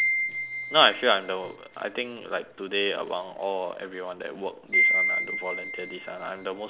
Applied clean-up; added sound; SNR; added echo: none; Wind chime; 2 dB; none.